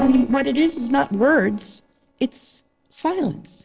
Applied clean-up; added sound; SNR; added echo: neural separator model SepFormer DNS4.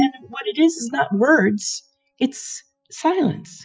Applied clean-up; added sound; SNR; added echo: classical method Wiener filter.